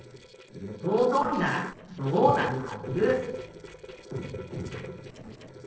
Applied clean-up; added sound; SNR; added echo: neural separator model SepFormer DNS4.